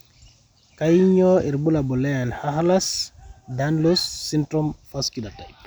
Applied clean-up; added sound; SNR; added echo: none; none; none; none.